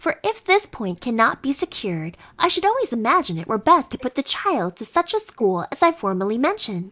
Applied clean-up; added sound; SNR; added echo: neural mask model Resemble Enhance denoiser.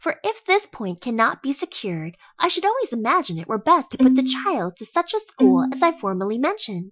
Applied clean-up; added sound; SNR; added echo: classical method Wiener filter.